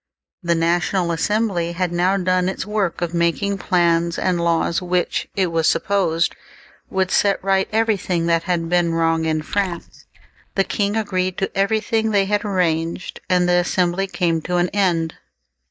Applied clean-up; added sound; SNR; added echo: neural mask model DeepFilterNet 3.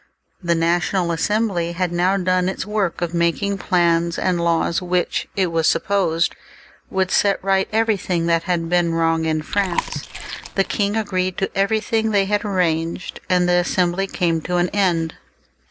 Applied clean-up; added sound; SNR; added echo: none; Chewing, mastication; 8 dB; none.